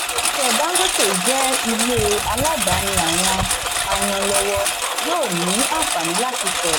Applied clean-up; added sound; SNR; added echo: none; Engine; -3 dB; none.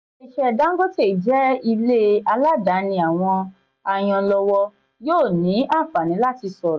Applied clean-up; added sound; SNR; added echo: none; none; none; none.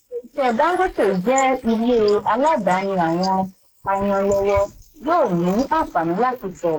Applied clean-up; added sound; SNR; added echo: neural mask model Resemble Enhance denoiser.